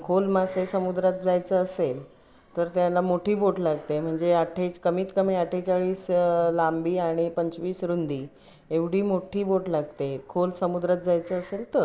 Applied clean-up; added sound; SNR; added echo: none; none; none; none.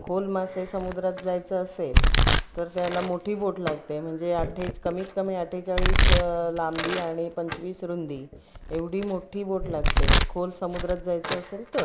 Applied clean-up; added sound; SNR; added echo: none; Domestic sounds, home sounds; -3 dB; none.